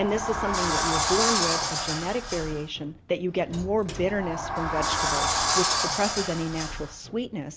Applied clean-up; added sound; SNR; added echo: none; Sliding door; -1 dB; none.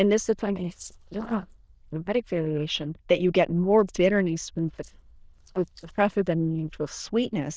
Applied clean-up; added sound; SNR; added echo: neural diffusion model UNIVERSE++.